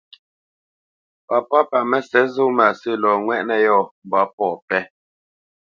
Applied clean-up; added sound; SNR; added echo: none; none; none; none.